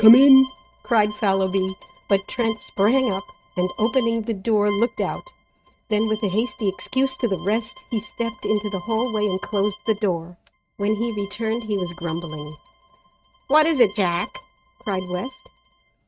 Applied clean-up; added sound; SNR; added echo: neural mask model RNNoise.